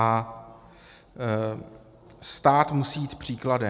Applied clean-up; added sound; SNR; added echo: none; none; none; none.